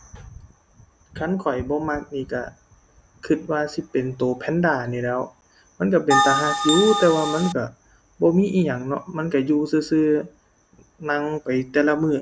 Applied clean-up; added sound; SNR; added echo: none; Bell; -1 dB; none.